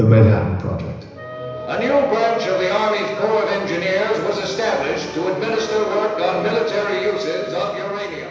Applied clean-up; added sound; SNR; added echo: none; Wind instrument, woodwind instrument; 12 dB; reverberation time 1.0 s.